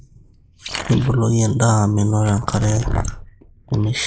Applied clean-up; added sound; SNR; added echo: neural mask model Resemble Enhance denoiser.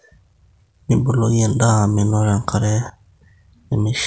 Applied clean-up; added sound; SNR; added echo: none; none; none; none.